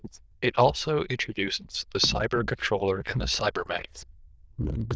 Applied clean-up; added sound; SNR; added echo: neural diffusion model UNIVERSE++.